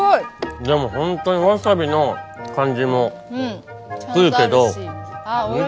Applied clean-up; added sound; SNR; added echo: none; none; none; none.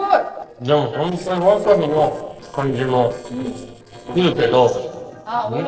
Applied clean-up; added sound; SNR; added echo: neural separator model SepFormer DNS4.